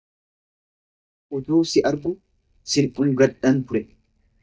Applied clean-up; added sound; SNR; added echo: neural mask model DeepFilterNet 3.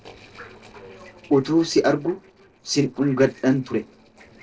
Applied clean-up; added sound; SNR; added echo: neural separator model SepFormer DNS4.